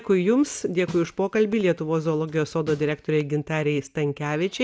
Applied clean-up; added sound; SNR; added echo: none; Snare drum; 18 dB; none.